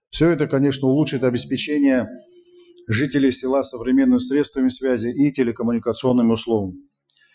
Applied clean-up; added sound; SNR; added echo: classical method Wiener filter.